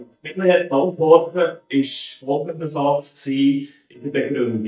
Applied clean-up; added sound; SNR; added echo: neural mask model DeepFilterNet 3.